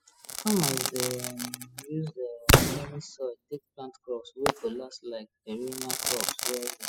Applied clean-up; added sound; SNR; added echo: classical method spectral subtraction.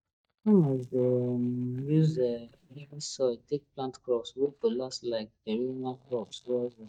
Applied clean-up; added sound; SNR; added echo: neural mask model DeepFilterNet 3.